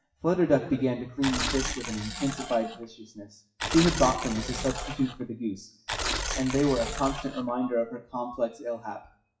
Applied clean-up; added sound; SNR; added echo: classical method WPE with log-MMSE.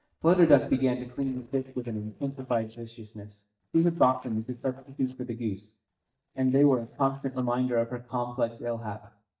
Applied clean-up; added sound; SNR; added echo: neural mask model DeepFilterNet 3.